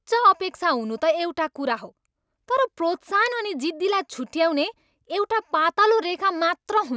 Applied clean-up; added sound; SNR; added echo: none; none; none; none.